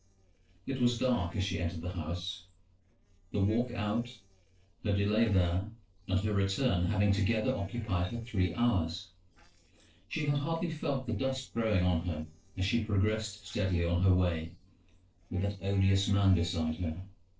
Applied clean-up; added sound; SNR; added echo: neural separator model SepFormer DNS4.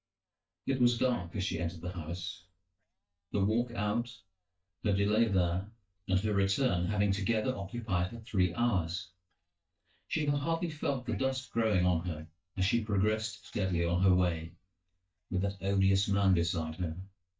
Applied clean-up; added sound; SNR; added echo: neural mask model DeepFilterNet 3.